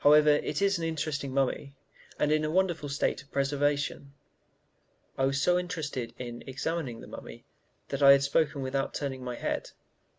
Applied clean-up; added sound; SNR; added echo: none; none; none; none.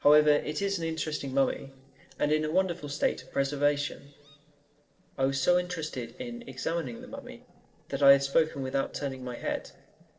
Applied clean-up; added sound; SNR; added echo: neural separator model SepFormer DNS4.